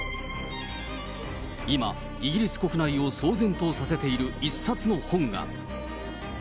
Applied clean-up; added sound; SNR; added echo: none; none; none; none.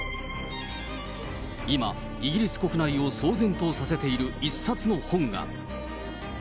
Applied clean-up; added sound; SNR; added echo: none; Bowed string instrument; 18 dB; none.